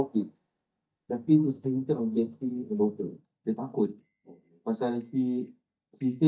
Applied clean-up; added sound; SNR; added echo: neural mask model DeepFilterNet 3.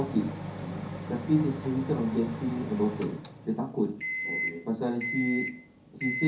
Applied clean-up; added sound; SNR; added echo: none; Microwave oven; 6 dB; reverberation time 0.3 s.